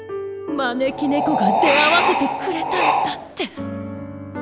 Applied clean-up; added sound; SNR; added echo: none; Wind; -3 dB; none.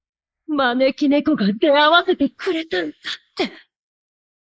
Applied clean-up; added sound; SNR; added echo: neural mask model Resemble Enhance denoiser.